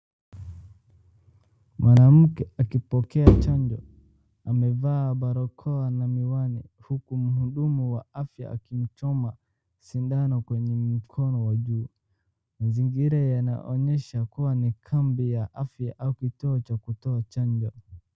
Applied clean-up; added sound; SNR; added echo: none; Bowed string instrument; -3 dB; none.